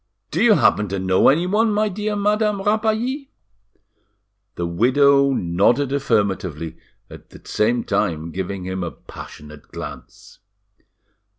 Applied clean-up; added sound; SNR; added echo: none; none; none; none.